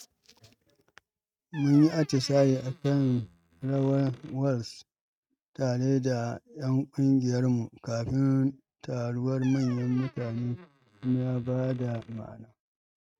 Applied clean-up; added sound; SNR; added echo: neural mask model RNNoise.